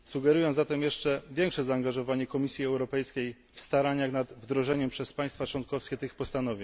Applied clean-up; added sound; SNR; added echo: none; none; none; none.